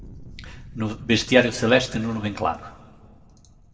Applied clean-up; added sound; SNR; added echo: none; Fire; 19 dB; reverberation time 1.2 s.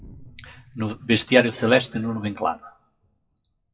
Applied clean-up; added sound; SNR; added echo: classical method WPE with log-MMSE.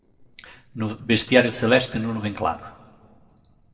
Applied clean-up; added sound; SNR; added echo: neural separator model SepFormer DNS4.